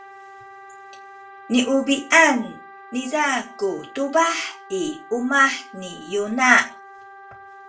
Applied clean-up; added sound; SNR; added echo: none; Wind instrument, woodwind instrument; 20 dB; reverberation time 0.3 s.